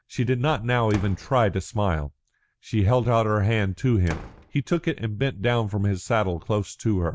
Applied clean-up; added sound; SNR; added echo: none; Slam; 20 dB; none.